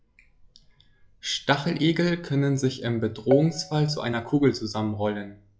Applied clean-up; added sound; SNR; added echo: classical method log-MMSE.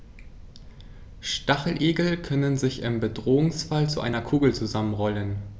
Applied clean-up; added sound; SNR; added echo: none; none; none; none.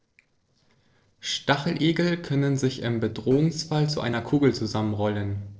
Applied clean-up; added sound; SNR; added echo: neural separator model SepFormer DNS4.